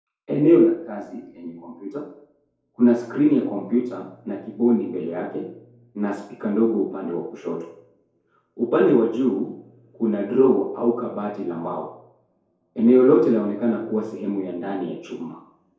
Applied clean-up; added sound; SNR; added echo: none; none; none; reverberation time 2.3 s.